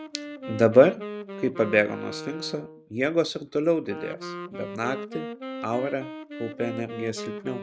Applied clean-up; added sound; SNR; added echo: none; Wind instrument, woodwind instrument; 11 dB; none.